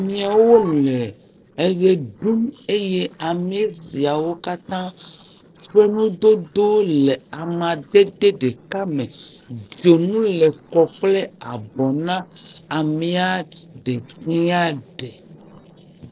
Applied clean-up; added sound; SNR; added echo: neural separator model SepFormer DNS4.